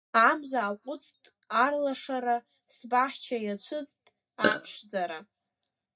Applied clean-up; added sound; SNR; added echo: neural mask model DeepFilterNet 3.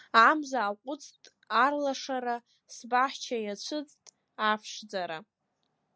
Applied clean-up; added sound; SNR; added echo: none; none; none; none.